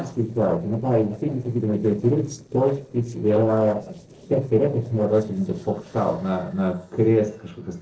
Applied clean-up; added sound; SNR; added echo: neural separator model SepFormer DNS4.